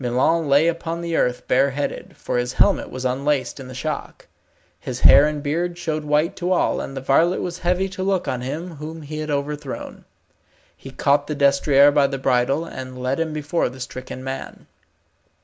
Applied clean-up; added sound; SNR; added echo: none; none; none; none.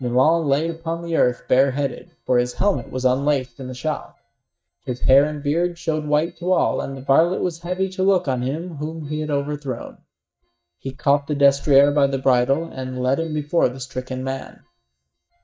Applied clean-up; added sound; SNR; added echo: neural mask model DeepFilterNet 3.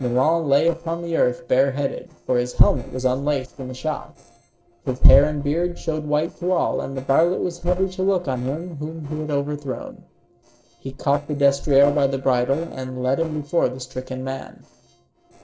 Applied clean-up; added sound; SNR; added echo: neural separator model SepFormer DNS4.